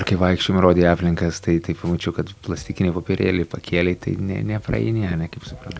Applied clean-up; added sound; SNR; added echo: none; none; none; none.